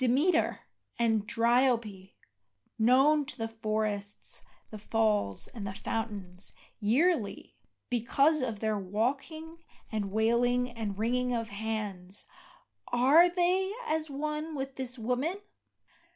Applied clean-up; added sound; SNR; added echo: none; Bell; 11 dB; none.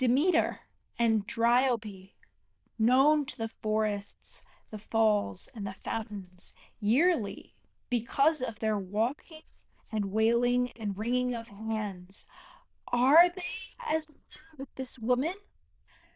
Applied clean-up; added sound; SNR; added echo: neural diffusion model UNIVERSE++.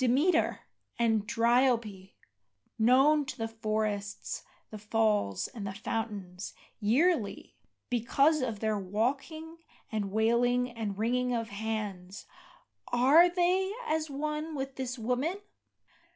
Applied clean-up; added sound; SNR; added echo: none; none; none; none.